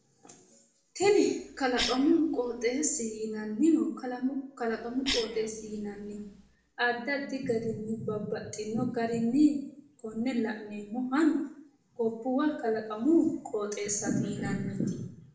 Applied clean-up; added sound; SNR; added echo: none; Cough; 12 dB; reverberation time 0.6 s.